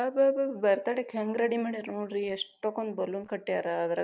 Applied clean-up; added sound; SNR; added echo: neural mask model DeepFilterNet 3.